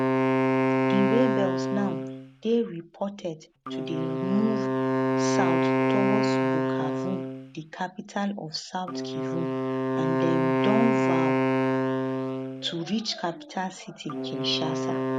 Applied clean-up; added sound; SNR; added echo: none; Wind instrument, woodwind instrument; -5 dB; none.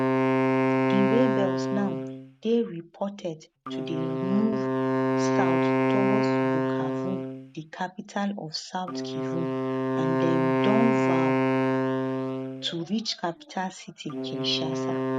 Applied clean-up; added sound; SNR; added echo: neural mask model RNNoise.